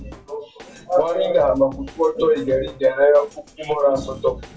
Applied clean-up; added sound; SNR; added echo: none; Drum kit; 20 dB; reverberation time 0.2 s.